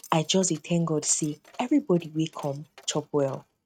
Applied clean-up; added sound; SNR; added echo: neural mask model RNNoise.